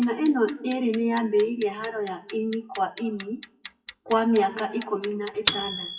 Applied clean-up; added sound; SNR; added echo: classical method WPE with log-MMSE.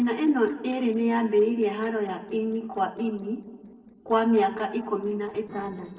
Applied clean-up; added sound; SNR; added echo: neural separator model SepFormer DNS4.